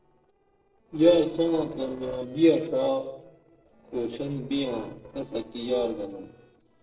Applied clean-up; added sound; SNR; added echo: neural separator model SepFormer DNS4.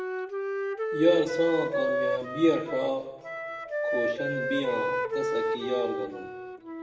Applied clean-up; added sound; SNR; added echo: none; Wind instrument, woodwind instrument; 0 dB; reverberation time 1.6 s.